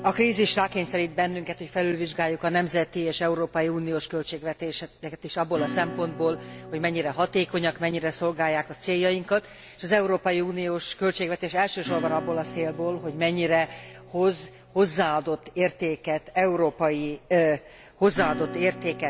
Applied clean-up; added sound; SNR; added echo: none; Acoustic guitar / Strum; 15 dB; none.